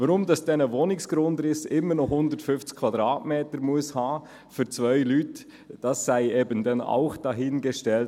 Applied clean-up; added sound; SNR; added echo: none; none; none; none.